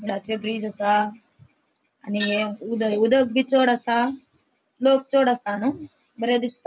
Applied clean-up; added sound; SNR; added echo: none; none; none; none.